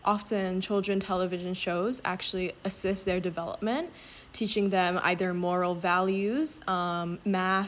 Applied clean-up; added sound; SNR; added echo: none; none; none; none.